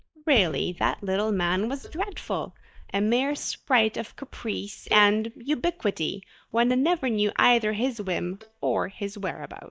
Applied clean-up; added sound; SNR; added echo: neural mask model DeepFilterNet 3.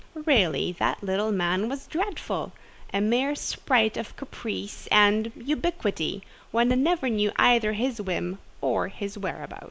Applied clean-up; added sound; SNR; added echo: none; none; none; none.